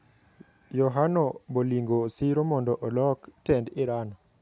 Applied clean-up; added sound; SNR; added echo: none; none; none; none.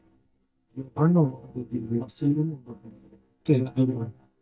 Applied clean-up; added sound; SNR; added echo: neural mask model DeepFilterNet 3.